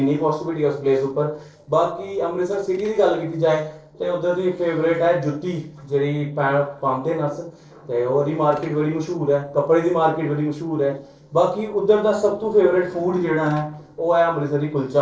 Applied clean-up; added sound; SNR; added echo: neural separator model SepFormer DNS4.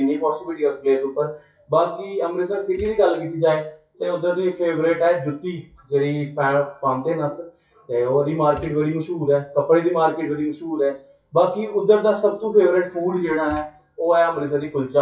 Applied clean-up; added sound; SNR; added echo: classical method WPE with log-MMSE.